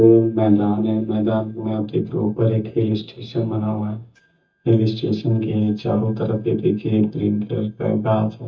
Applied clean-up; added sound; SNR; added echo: neural mask model DeepFilterNet 3.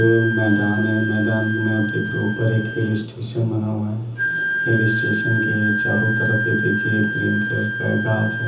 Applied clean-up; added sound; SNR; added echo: none; Wind instrument, woodwind instrument; 4 dB; reverberation time 0.6 s.